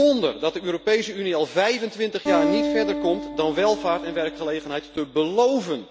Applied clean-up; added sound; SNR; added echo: none; Acoustic guitar; 7 dB; none.